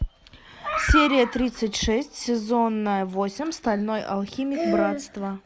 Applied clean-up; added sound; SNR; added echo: none; none; none; none.